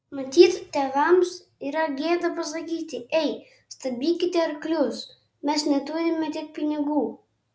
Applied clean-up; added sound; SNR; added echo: none; none; none; none.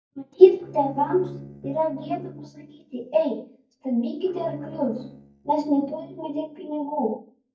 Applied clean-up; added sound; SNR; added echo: neural mask model DeepFilterNet 3.